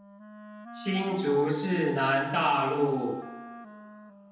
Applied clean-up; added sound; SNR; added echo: none; Wind instrument, woodwind instrument; 13 dB; reverberation time 0.9 s.